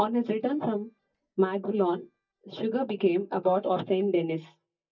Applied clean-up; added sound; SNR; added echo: neural mask model DeepFilterNet 3.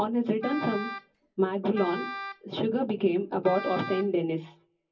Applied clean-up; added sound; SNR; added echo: none; Wind instrument, woodwind instrument; 11 dB; reverberation time 0.4 s.